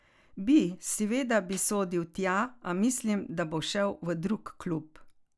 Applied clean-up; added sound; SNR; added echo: none; none; none; none.